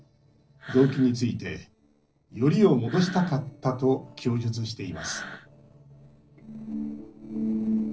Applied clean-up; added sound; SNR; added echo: neural separator model SepFormer DNS4.